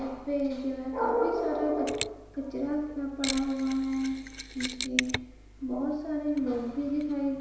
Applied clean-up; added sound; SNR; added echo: none; Mechanisms; 10 dB; reverberation time 1.0 s.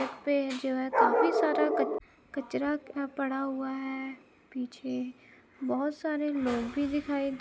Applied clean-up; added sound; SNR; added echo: none; none; none; none.